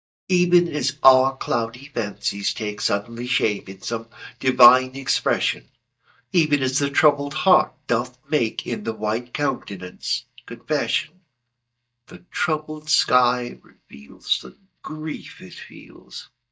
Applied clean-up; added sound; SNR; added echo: neural mask model DeepFilterNet 3.